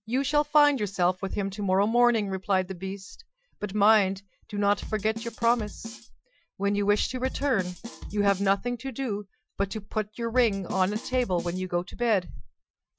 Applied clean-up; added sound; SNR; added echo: classical method Wiener filter.